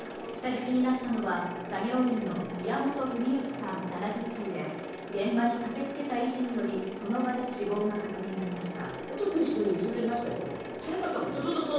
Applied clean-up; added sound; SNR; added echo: none; Mechanisms; 10 dB; reverberation time 1.1 s.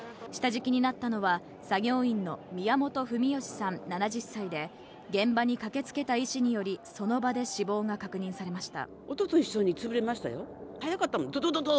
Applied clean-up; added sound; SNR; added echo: none; none; none; none.